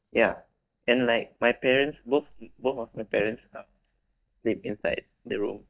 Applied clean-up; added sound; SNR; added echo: neural mask model DeepFilterNet 3.